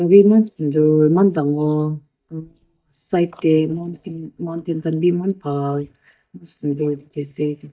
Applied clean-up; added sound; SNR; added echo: neural mask model DeepFilterNet 3.